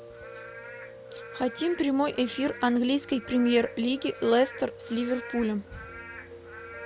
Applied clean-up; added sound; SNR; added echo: none; Rain / Frog + Piano; 14 dB; none.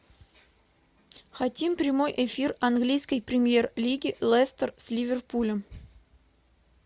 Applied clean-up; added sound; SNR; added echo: none; none; none; none.